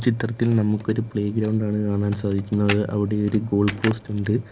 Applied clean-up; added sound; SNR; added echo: none; Computer keyboard; 16 dB; none.